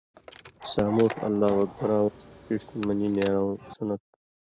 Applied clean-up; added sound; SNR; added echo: none; Car + Bark; 14 dB; none.